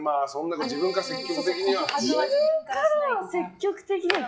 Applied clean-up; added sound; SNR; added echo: classical method log-MMSE.